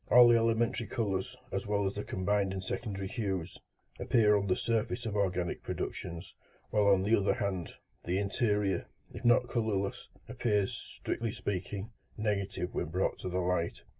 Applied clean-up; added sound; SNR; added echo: none; none; none; none.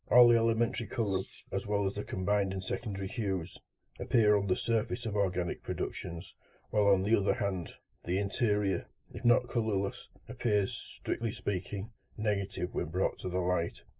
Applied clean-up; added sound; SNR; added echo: neural mask model Resemble Enhance denoiser.